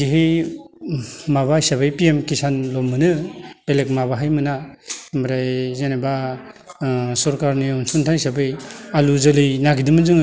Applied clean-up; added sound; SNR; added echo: none; none; none; none.